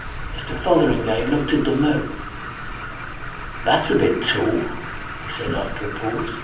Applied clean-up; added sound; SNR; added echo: none; Alarm; 9 dB; reverberation time 0.6 s.